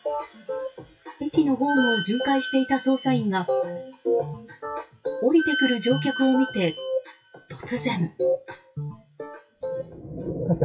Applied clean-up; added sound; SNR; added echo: classical method WPE with log-MMSE.